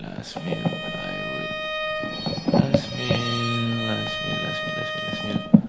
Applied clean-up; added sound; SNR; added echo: none; Bowed string instrument; 5 dB; reverberation time 2.9 s.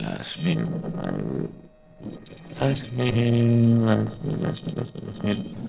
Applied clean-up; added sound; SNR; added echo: neural separator model SepFormer DNS4.